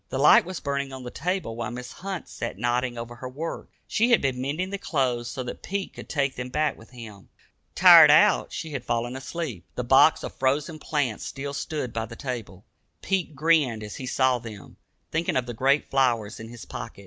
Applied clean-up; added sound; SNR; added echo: none; none; none; none.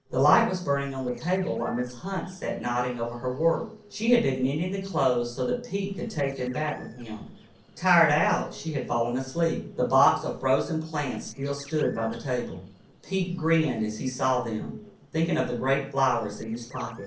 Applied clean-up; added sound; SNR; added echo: neural separator model SepFormer DNS4.